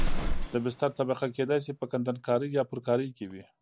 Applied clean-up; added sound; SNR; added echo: none; Explosion; 2 dB; none.